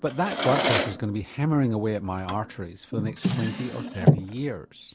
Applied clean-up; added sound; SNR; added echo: none; Drawer open or close; 0 dB; none.